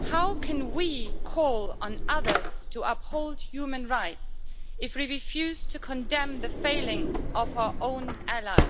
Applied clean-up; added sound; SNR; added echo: none; Drawer open or close; -2 dB; none.